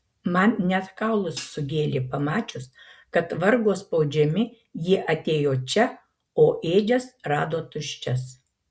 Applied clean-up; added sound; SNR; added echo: none; Hi-hat; 17 dB; none.